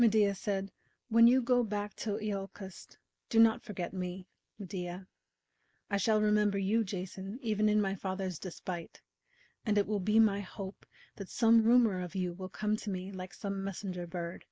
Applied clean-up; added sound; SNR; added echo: neural mask model Resemble Enhance denoiser.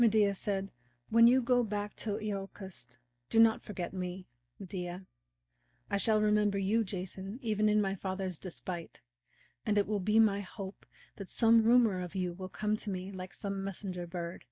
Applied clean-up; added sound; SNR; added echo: neural mask model DeepFilterNet 3.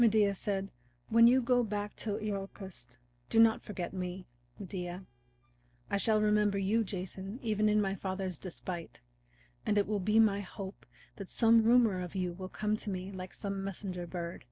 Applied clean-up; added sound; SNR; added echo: neural separator model SepFormer DNS4.